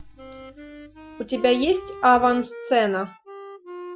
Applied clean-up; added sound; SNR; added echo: classical method Wiener filter.